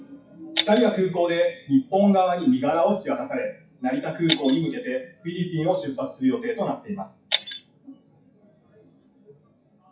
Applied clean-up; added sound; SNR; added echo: classical method WPE with log-MMSE.